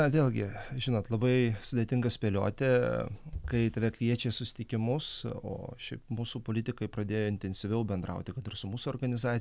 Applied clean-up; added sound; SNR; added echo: none; none; none; none.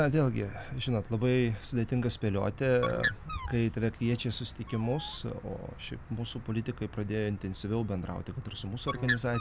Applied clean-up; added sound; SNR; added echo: none; Bird; 10 dB; none.